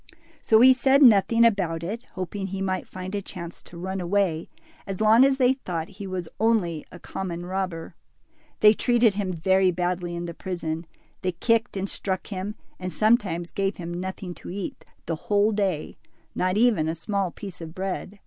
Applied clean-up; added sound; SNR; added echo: none; none; none; none.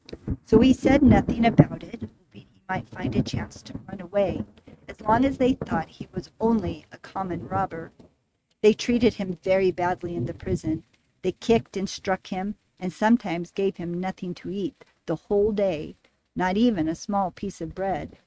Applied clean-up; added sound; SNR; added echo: neural mask model RNNoise.